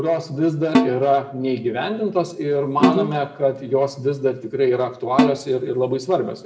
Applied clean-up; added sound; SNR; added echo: none; Snare drum; 3 dB; reverberation time 0.6 s.